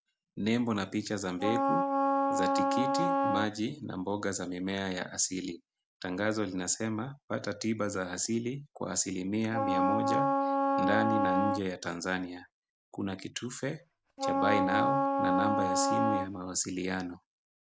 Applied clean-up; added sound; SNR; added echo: none; Wind instrument, woodwind instrument; -4 dB; none.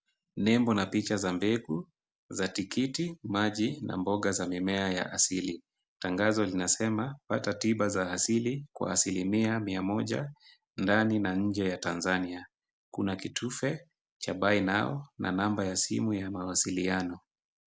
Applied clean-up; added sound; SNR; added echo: none; none; none; none.